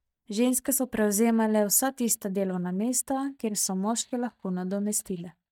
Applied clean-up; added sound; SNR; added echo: neural mask model DeepFilterNet 3.